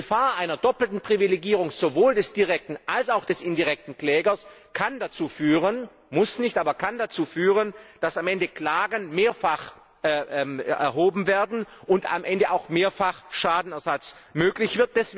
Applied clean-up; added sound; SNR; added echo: none; none; none; none.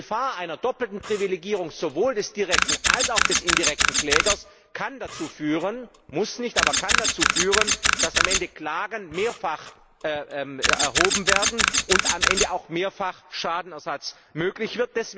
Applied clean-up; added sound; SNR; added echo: none; Camera; -4 dB; none.